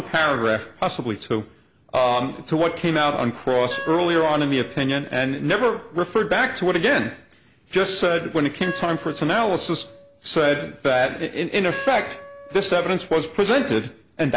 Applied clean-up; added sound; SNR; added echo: none; Wind instrument, woodwind instrument; 16 dB; none.